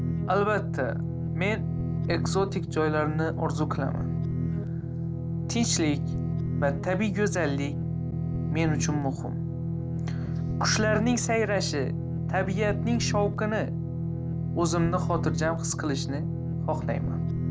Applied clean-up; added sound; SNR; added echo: none; Guitar; -1 dB; none.